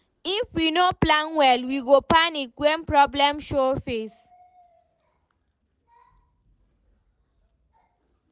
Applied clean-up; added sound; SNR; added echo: none; none; none; none.